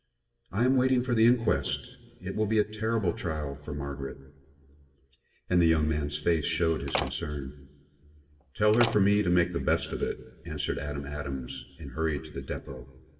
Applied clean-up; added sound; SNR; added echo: none; Slam; 8 dB; reverberation time 1.9 s.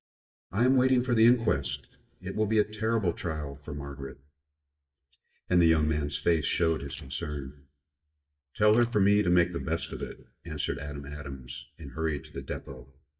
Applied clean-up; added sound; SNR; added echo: neural mask model DeepFilterNet 3.